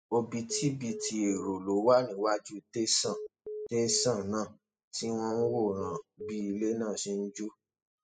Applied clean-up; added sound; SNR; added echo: classical method spectral subtraction.